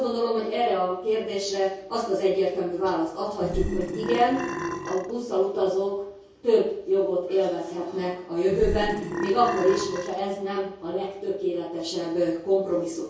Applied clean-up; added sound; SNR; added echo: none; Burping, eructation; 5 dB; reverberation time 0.6 s.